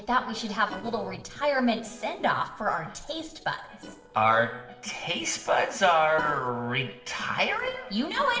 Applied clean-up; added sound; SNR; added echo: neural separator model SepFormer DNS4.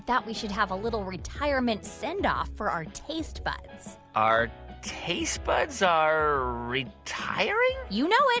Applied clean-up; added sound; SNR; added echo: none; none; none; none.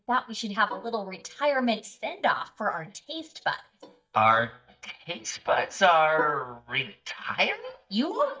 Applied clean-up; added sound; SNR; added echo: neural mask model DeepFilterNet 3.